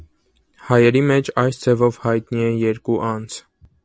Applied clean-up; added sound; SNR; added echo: none; none; none; none.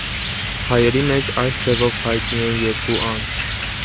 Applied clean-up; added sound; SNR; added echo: none; Rain; 1 dB; none.